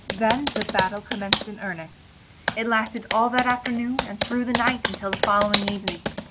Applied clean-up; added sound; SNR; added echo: none; Computer keyboard; 4 dB; none.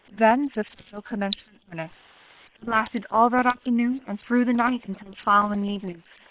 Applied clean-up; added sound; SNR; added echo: neural separator model SepFormer WHAM!.